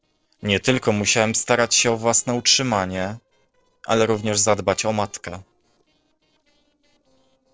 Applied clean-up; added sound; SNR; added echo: neural separator model SepFormer DNS4.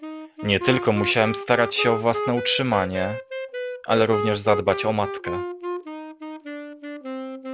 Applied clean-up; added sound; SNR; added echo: none; Wind instrument, woodwind instrument; 7 dB; none.